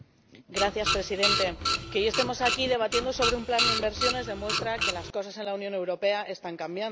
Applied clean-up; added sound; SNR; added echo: none; Printer; 0 dB; none.